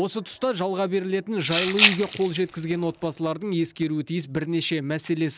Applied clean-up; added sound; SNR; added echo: none; Rattle (instrument); 1 dB; none.